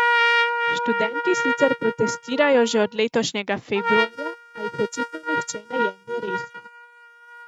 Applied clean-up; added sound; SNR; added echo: neural mask model RNNoise.